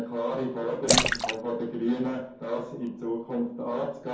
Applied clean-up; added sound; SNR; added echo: none; Splash, splatter; -1 dB; reverberation time 0.6 s.